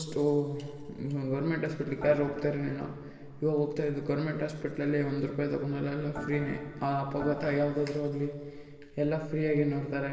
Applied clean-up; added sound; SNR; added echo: none; Organ; 11 dB; reverberation time 2.1 s.